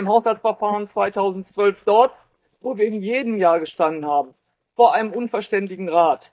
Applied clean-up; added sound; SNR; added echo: neural mask model DeepFilterNet 3.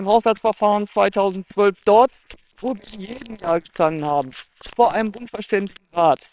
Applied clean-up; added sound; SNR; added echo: neural separator model SepFormer WHAMR!.